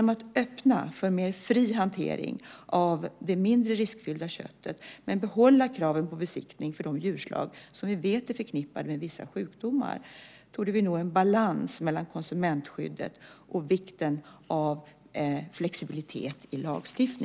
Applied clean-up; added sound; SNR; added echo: none; none; none; none.